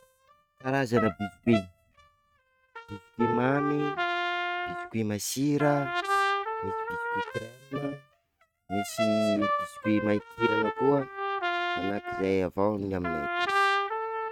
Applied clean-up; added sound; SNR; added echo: neural mask model RNNoise.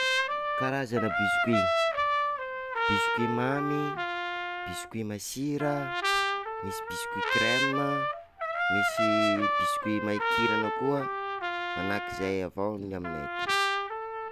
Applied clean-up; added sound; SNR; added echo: none; Trumpet; -4 dB; none.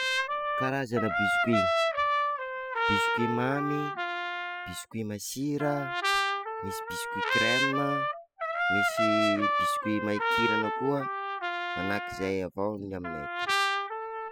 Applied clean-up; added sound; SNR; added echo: classical method spectral subtraction.